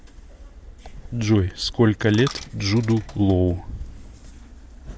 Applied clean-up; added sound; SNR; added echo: none; Coin (dropping); 19 dB; none.